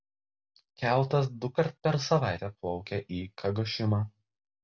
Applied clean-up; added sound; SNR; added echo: none; none; none; none.